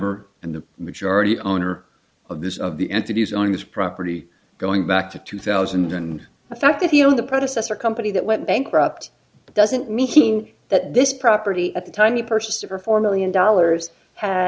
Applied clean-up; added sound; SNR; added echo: none; none; none; none.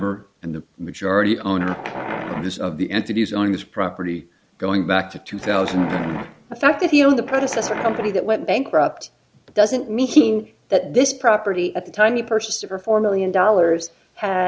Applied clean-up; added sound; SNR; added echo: none; Wild animals; 11 dB; none.